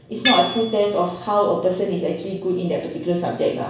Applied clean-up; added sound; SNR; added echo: none; Tools; 7 dB; reverberation time 0.7 s.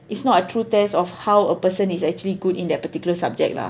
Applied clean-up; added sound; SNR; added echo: none; none; none; none.